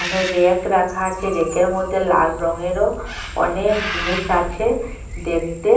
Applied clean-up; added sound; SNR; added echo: none; Bird; 11 dB; reverberation time 0.6 s.